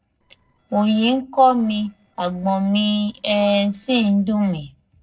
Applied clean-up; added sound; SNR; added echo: neural separator model SepFormer DNS4.